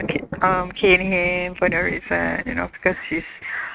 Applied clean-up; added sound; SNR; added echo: neural mask model RNNoise.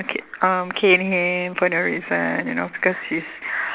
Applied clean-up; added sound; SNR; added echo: none; none; none; none.